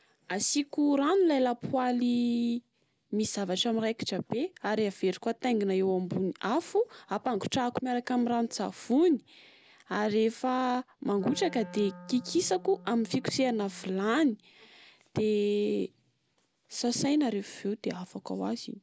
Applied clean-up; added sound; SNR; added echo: none; Wind instrument, woodwind instrument; 19 dB; none.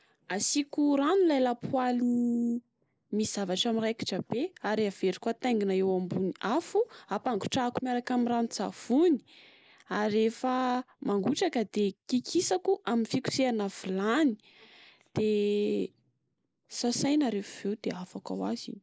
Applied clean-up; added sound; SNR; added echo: neural mask model Resemble Enhance denoiser.